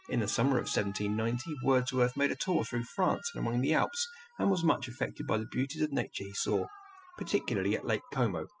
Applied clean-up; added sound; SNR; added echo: classical method spectral subtraction.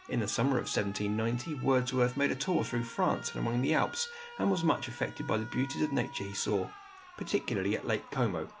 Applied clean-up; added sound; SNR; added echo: none; Alarm; 17 dB; none.